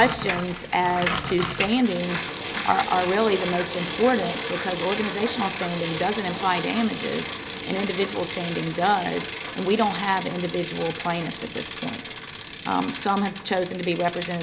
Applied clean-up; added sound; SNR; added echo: none; Bicycle; 1 dB; none.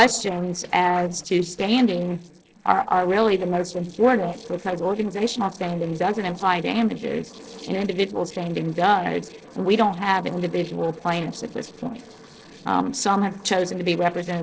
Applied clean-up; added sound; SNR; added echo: neural separator model SepFormer DNS4.